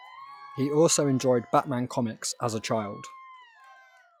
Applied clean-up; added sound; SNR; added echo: classical method log-MMSE.